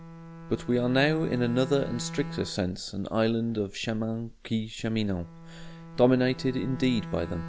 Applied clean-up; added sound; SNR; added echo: none; Bowed string instrument; 13 dB; none.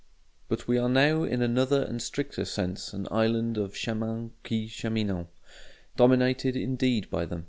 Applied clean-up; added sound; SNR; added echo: none; none; none; none.